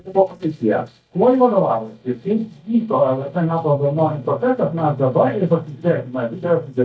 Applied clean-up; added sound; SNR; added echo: neural mask model DeepFilterNet 3.